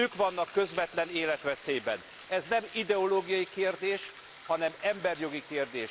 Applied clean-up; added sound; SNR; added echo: none; Bathtub (filling or washing); 19 dB; none.